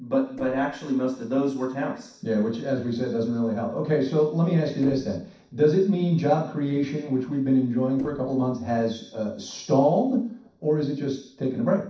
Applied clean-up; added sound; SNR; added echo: neural separator model SepFormer DNS4.